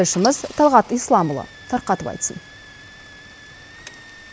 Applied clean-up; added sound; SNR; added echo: none; Engine starting / Car; 18 dB; none.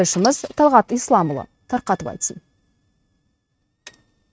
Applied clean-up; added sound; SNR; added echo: neural mask model RNNoise.